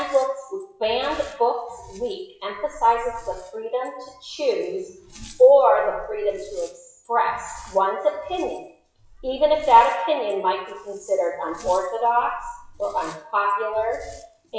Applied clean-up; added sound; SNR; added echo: classical method WPE with log-MMSE.